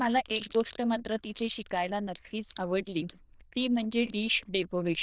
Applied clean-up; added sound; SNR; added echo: neural diffusion model UNIVERSE++.